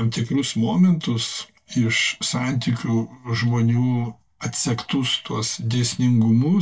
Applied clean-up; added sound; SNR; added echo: neural mask model DeepFilterNet 3.